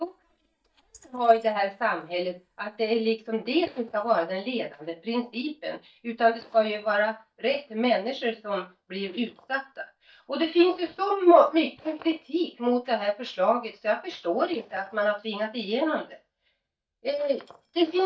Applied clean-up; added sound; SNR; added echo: neural mask model DeepFilterNet 3.